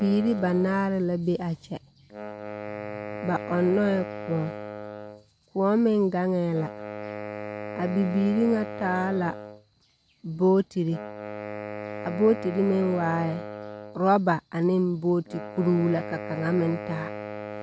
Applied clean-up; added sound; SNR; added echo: none; Wind instrument, woodwind instrument; 11 dB; none.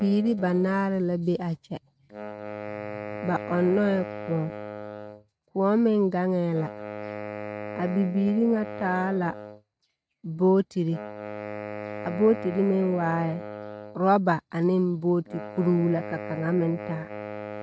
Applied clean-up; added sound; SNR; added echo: neural mask model RNNoise.